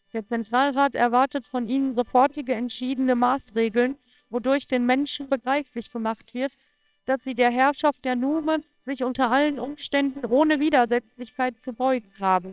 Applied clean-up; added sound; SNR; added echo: neural separator model SepFormer WHAMR!.